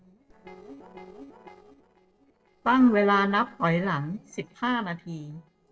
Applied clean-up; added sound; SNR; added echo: neural separator model SepFormer DNS4.